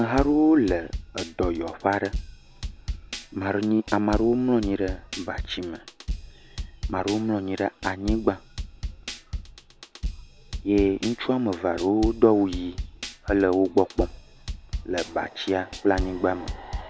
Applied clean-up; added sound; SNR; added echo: none; Drum kit; 9 dB; none.